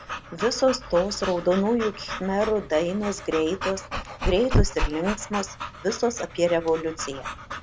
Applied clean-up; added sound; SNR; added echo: none; Dog / Breathing; 5 dB; none.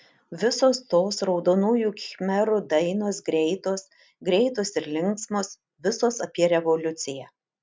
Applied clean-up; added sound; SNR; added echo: none; none; none; none.